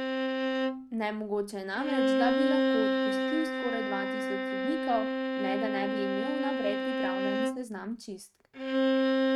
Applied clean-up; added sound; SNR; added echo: neural mask model RNNoise.